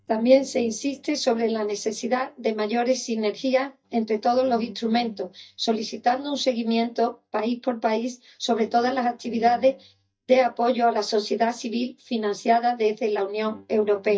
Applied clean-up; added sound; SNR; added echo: neural mask model DeepFilterNet 3.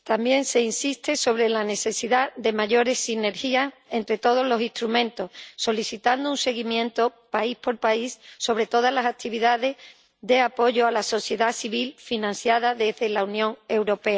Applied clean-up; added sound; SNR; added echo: none; none; none; none.